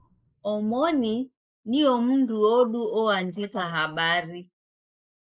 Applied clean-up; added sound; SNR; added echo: neural mask model Resemble Enhance denoiser.